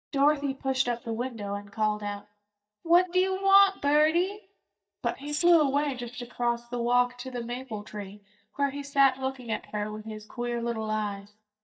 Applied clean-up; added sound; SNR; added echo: neural mask model DeepFilterNet 3.